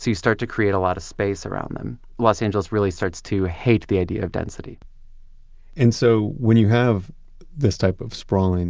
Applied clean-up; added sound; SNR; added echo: none; none; none; none.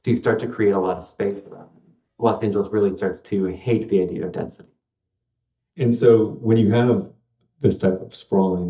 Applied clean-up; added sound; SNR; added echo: neural mask model DeepFilterNet 3.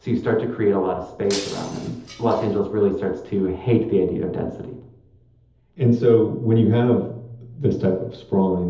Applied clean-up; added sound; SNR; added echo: none; Shatter; 14 dB; reverberation time 0.8 s.